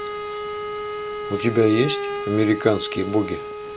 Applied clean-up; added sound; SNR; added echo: none; Wind instrument, woodwind instrument; 6 dB; none.